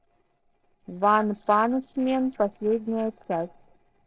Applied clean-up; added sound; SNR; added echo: neural separator model SepFormer DNS4.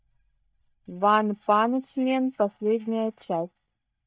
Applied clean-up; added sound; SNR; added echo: neural mask model DeepFilterNet 3.